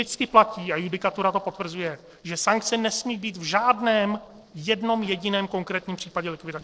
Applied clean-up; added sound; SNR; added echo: neural separator model SepFormer DNS4.